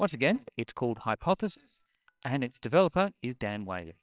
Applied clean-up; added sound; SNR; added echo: neural separator model SepFormer WHAMR!.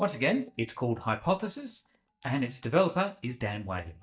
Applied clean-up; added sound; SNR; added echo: neural mask model DeepFilterNet 3.